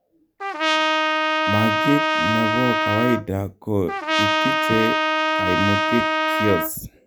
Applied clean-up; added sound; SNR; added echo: none; Trumpet; -3 dB; none.